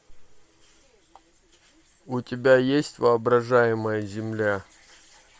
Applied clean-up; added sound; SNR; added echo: none; none; none; none.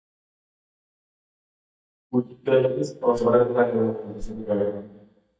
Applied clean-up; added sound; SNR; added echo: neural mask model DeepFilterNet 3.